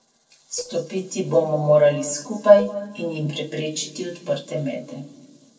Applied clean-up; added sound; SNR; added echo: neural separator model SepFormer DNS4.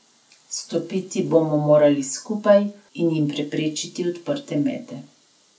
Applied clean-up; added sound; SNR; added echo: none; none; none; none.